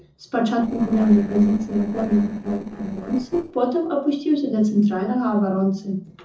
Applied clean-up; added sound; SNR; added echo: neural separator model SepFormer DNS4.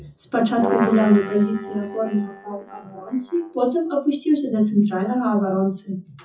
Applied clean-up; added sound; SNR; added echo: classical method WPE with log-MMSE.